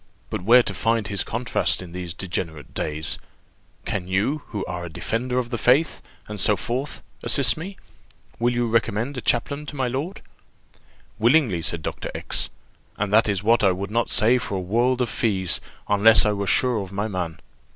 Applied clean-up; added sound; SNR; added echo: none; none; none; none.